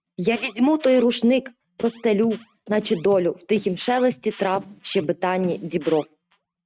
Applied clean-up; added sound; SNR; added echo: neural mask model RNNoise.